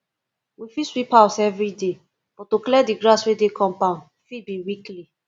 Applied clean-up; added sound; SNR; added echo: none; none; none; none.